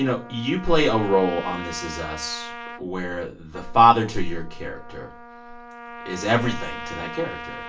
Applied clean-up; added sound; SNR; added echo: none; Trumpet; 14 dB; reverberation time 0.3 s.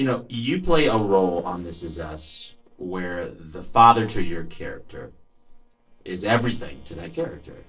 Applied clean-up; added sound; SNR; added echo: neural separator model SepFormer DNS4.